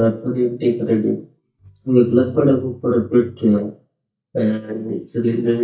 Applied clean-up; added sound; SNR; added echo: neural mask model DeepFilterNet 3.